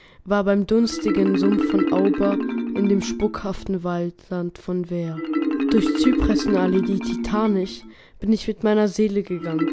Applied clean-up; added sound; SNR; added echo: none; Marimba, xylophone; 3 dB; none.